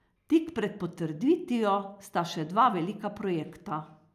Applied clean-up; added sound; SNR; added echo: none; none; none; none.